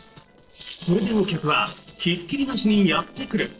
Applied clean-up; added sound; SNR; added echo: neural separator model SepFormer DNS4.